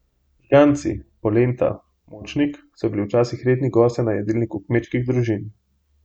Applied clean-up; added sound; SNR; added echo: none; none; none; none.